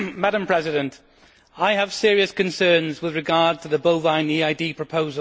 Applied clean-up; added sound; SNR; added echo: none; none; none; none.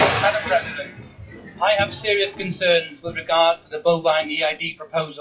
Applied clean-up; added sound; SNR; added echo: classical method WPE with log-MMSE.